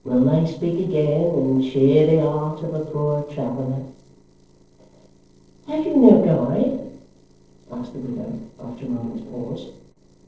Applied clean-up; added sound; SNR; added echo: neural separator model SepFormer DNS4.